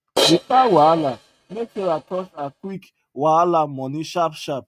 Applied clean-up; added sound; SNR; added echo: neural mask model RNNoise.